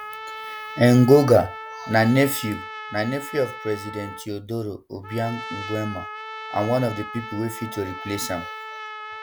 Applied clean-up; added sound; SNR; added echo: none; Trumpet; 12 dB; none.